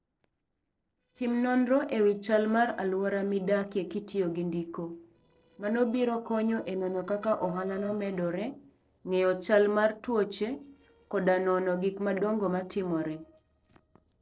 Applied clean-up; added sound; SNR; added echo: neural separator model SepFormer DNS4.